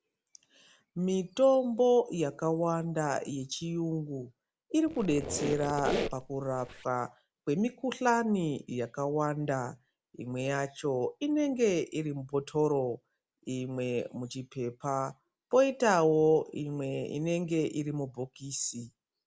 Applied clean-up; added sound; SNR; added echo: none; Squeak; 6 dB; none.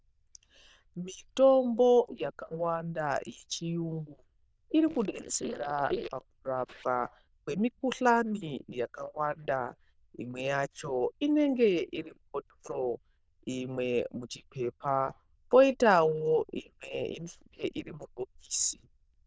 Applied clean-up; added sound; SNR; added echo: neural diffusion model UNIVERSE++.